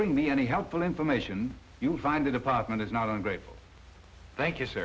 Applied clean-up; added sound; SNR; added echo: none; none; none; none.